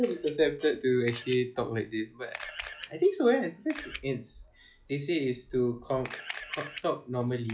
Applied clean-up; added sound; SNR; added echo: classical method log-MMSE.